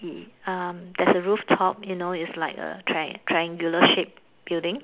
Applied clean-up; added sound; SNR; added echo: none; none; none; none.